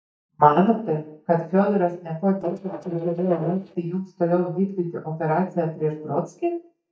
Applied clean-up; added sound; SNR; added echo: neural mask model DeepFilterNet 3.